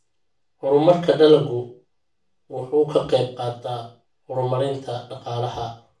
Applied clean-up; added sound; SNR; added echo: none; none; none; reverberation time 0.3 s.